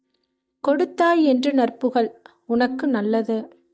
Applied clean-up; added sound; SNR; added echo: neural mask model DeepFilterNet 3.